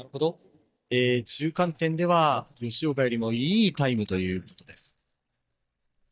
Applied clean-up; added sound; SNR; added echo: neural mask model DeepFilterNet 3.